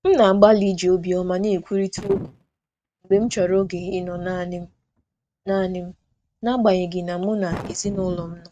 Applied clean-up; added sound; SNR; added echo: neural mask model RNNoise.